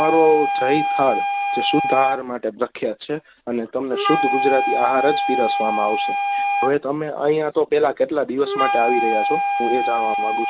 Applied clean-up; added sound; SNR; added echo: none; Wind instrument, woodwind instrument; 1 dB; none.